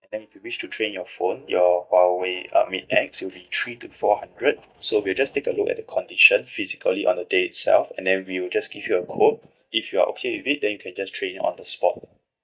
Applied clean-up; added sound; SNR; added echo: neural mask model DeepFilterNet 3.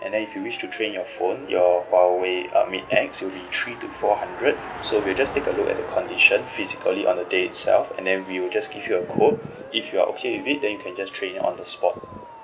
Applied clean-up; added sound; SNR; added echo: none; Siren + Car passing by; 16 dB; none.